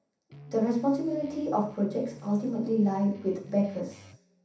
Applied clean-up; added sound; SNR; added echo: none; Guitar; 19 dB; reverberation time 0.7 s.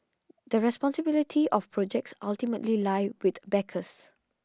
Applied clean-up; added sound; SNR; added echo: none; none; none; none.